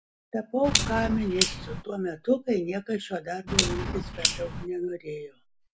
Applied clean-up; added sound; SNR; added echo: none; Clock; 1 dB; none.